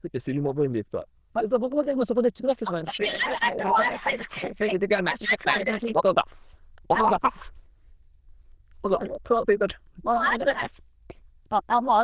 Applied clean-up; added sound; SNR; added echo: neural diffusion model UNIVERSE++.